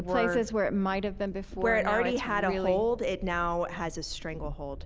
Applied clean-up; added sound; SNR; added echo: none; Train; 13 dB; none.